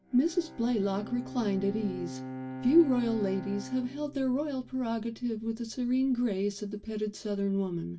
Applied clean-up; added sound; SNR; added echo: none; Bowed string instrument; 13 dB; reverberation time 0.1 s.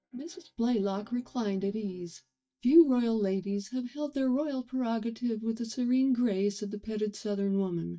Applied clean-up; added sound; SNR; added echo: neural mask model DeepFilterNet 3.